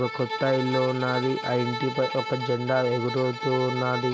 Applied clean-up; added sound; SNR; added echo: none; Bowed string instrument; 7 dB; none.